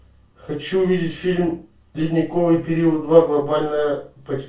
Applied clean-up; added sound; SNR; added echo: none; none; none; reverberation time 0.3 s.